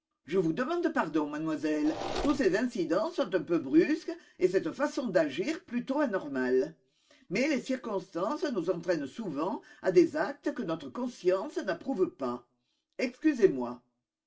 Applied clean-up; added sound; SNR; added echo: none; Mechanisms; 7 dB; reverberation time 0.2 s.